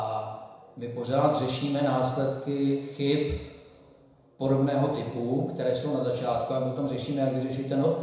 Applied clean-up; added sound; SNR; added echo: none; none; none; reverberation time 1.0 s.